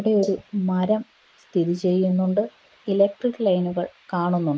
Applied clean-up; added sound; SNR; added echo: neural mask model Resemble Enhance denoiser.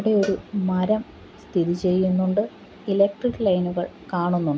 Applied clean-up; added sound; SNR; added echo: none; Cowbell; 20 dB; none.